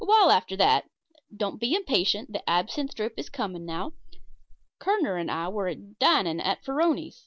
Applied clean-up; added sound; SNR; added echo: none; none; none; none.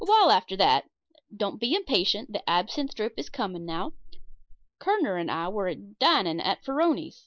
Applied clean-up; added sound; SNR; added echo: neural mask model Resemble Enhance denoiser.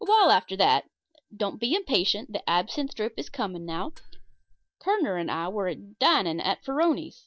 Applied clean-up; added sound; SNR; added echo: neural mask model DeepFilterNet 3.